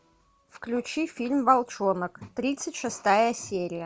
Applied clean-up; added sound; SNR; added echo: none; none; none; none.